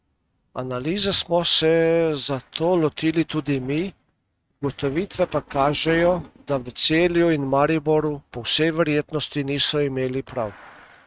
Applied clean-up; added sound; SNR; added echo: neural mask model RNNoise.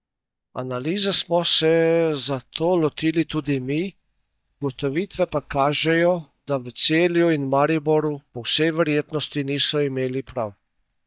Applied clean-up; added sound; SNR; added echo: neural mask model DeepFilterNet 3.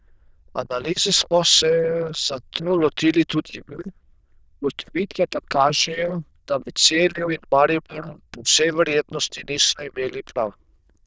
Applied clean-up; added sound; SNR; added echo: neural diffusion model UNIVERSE++.